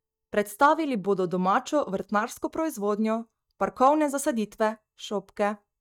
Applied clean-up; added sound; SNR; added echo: neural mask model DeepFilterNet 3.